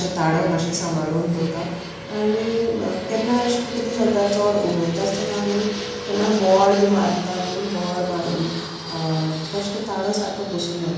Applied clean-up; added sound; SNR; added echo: none; Fixed-wing aircraft, airplane; 11 dB; reverberation time 1.0 s.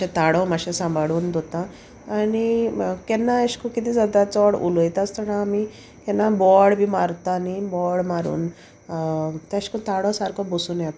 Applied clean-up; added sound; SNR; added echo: none; none; none; none.